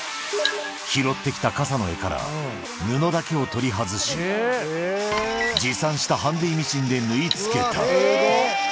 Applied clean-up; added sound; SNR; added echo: none; Cutlery, silverware; 10 dB; none.